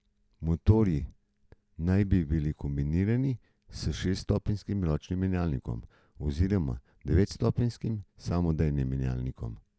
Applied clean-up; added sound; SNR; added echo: none; none; none; none.